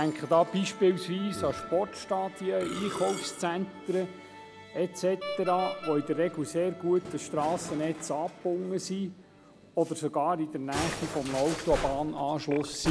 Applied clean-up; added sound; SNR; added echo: none; Musical instrument; 11 dB; none.